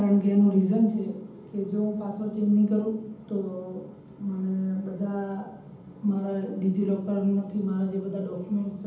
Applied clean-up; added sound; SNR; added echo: none; none; none; reverberation time 0.8 s.